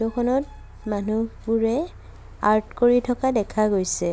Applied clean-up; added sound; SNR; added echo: none; none; none; none.